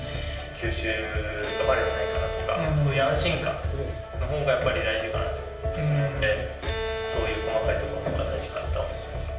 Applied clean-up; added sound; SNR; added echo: none; Bowed string instrument; 10 dB; reverberation time 0.2 s.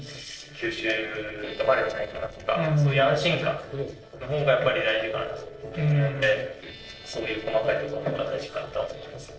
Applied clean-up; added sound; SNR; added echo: neural separator model SepFormer DNS4.